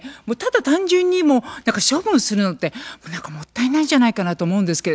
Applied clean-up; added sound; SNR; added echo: none; none; none; none.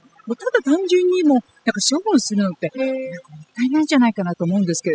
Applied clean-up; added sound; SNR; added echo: classical method spectral subtraction.